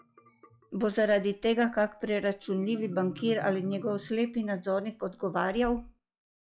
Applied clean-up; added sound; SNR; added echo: classical method log-MMSE.